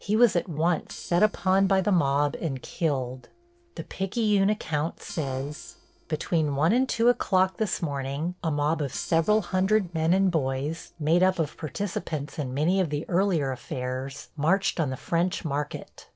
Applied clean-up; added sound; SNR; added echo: neural separator model SepFormer DNS4.